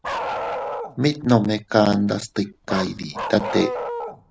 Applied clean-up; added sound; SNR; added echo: none; Bark; 8 dB; none.